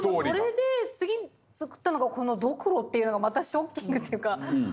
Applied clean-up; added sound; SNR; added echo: none; none; none; none.